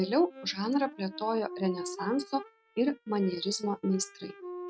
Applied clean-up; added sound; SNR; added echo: neural mask model RNNoise.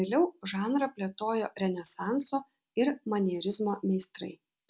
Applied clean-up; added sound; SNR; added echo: none; none; none; none.